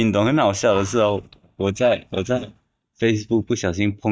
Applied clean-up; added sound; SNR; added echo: neural mask model DeepFilterNet 3.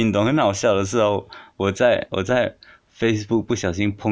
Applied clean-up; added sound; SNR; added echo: none; none; none; none.